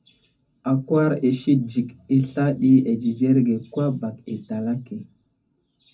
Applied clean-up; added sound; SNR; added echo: none; none; none; reverberation time 0.3 s.